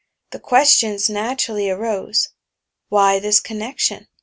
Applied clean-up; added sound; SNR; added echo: none; none; none; none.